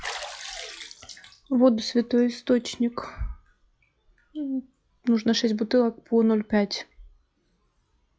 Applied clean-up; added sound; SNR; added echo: classical method log-MMSE.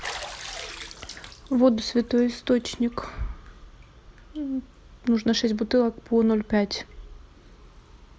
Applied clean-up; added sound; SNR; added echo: none; Bathtub (filling or washing); 18 dB; none.